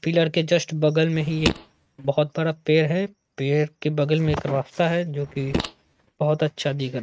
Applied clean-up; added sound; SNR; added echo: neural mask model RNNoise.